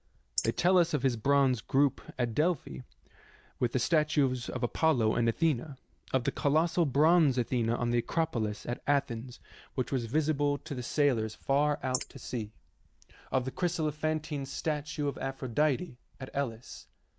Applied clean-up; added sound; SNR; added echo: neural mask model Resemble Enhance denoiser.